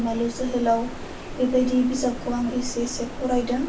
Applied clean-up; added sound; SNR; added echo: none; Stream; 9 dB; reverberation time 0.3 s.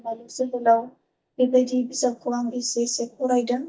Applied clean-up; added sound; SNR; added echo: neural mask model DeepFilterNet 3.